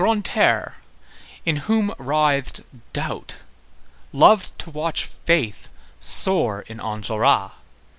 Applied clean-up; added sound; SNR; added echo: none; none; none; none.